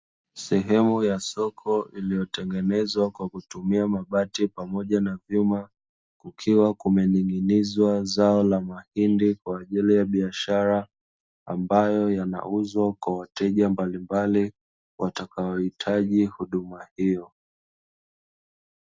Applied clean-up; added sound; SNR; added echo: none; none; none; none.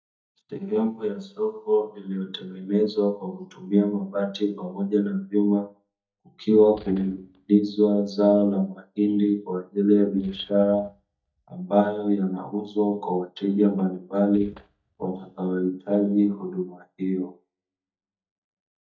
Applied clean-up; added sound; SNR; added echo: neural mask model DeepFilterNet 3.